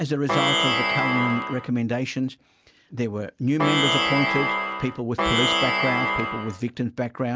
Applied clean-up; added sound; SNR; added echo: none; Plucked string instrument; -3 dB; none.